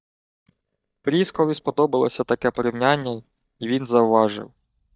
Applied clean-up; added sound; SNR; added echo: neural mask model DeepFilterNet 3.